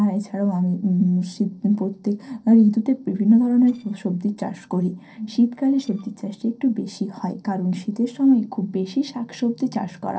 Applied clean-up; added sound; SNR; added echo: neural separator model SepFormer DNS4.